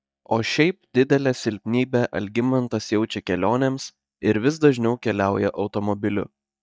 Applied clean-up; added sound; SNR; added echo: neural mask model DeepFilterNet 3.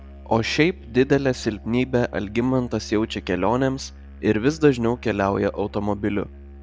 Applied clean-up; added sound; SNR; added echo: none; Musical instrument; 18 dB; none.